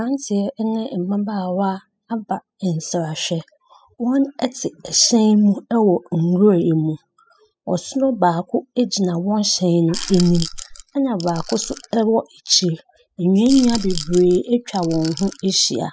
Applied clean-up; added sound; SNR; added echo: classical method spectral subtraction.